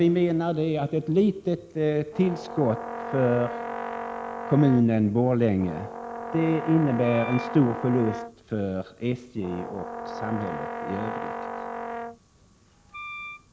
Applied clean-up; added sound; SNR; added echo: none; Brass instrument + Wind instrument, woodwind instrument; 9 dB; none.